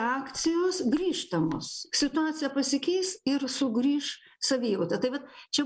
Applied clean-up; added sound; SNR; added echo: neural separator model SepFormer DNS4.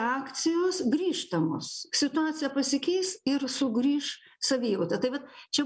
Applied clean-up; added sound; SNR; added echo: none; none; none; none.